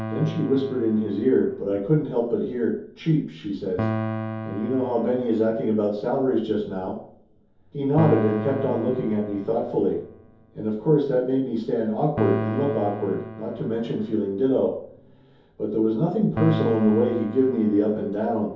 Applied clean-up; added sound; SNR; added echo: none; Piano; 10 dB; reverberation time 0.6 s.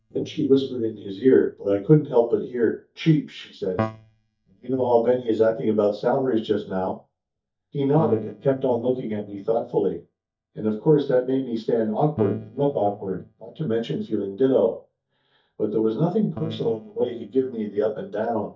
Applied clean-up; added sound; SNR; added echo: neural mask model DeepFilterNet 3.